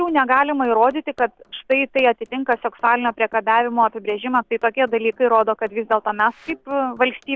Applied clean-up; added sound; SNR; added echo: neural separator model SepFormer DNS4.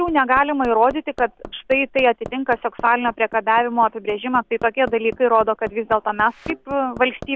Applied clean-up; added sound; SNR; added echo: none; Thump, thud + Hammer; 19 dB; none.